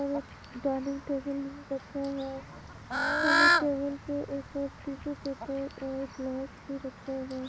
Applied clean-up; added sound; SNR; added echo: none; Bird / Fowl; -1 dB; none.